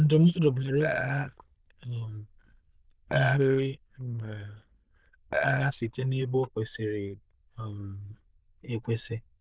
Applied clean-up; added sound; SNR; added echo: neural diffusion model UNIVERSE++.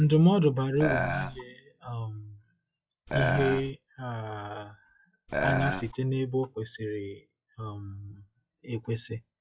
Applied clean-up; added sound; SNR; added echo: classical method log-MMSE.